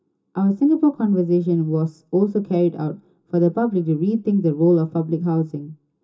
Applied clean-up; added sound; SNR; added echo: none; none; none; reverberation time 0.2 s.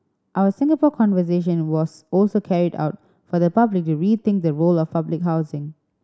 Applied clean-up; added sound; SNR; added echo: none; none; none; none.